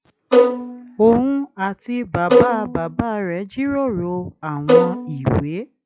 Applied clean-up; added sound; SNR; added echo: classical method log-MMSE.